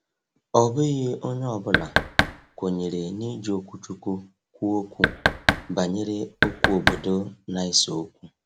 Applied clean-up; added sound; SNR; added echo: none; Knock; -2 dB; none.